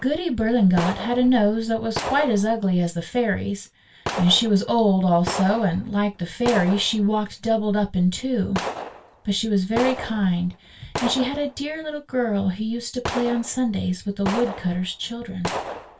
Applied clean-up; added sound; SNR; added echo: none; Gunshot, gunfire; 11 dB; reverberation time 0.2 s.